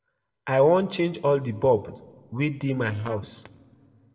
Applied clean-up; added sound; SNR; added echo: neural separator model SepFormer DNS4.